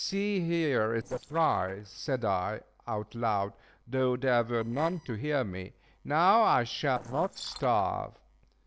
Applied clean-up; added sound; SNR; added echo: neural separator model SepFormer DNS4.